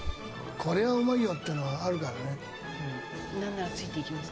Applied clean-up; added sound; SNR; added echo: none; Bird; 15 dB; none.